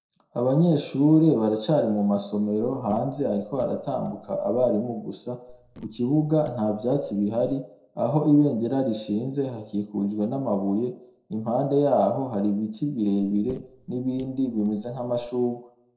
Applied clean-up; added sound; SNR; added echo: neural separator model SepFormer DNS4.